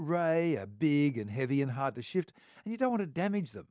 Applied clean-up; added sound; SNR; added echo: none; none; none; none.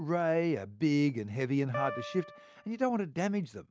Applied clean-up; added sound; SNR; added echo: none; Piano; 11 dB; none.